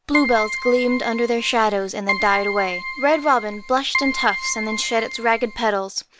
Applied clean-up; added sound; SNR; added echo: none; Keyboard (musical); 7 dB; none.